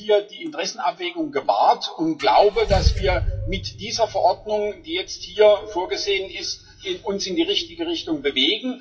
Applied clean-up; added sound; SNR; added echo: classical method WPE with log-MMSE.